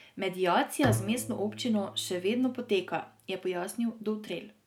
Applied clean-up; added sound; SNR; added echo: none; Bowed string instrument; 9 dB; none.